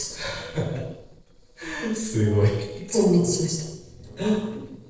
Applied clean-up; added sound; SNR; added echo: neural separator model SepFormer DNS4.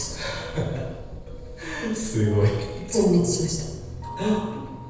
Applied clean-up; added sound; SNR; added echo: none; Engine; 14 dB; reverberation time 1.1 s.